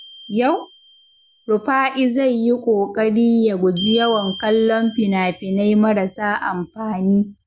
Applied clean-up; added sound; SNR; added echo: none; Glockenspiel; 17 dB; none.